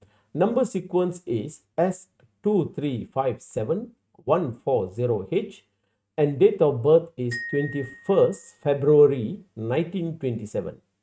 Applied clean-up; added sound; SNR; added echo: neural mask model RNNoise.